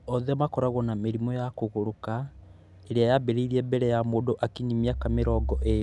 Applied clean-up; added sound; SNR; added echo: none; none; none; none.